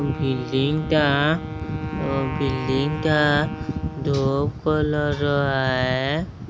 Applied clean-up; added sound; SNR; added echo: none; Wind instrument, woodwind instrument; 14 dB; none.